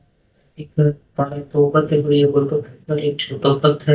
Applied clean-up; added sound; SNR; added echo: neural mask model DeepFilterNet 3.